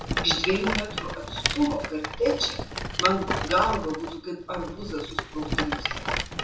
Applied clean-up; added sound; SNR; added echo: none; Rattle; 2 dB; reverberation time 0.9 s.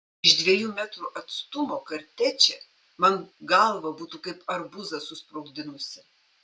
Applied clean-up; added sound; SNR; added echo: none; none; none; none.